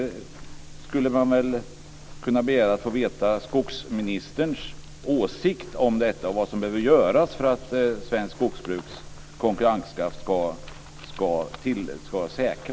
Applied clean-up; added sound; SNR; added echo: none; Walk, footsteps; 17 dB; none.